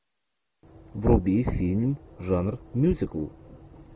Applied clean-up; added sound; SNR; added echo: none; none; none; none.